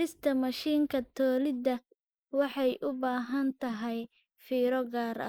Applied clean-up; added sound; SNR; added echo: neural mask model Resemble Enhance denoiser.